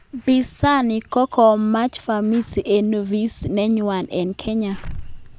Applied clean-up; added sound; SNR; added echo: none; Slam / Alarm; 19 dB; none.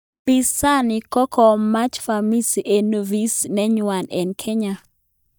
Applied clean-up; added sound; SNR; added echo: neural mask model DeepFilterNet 3.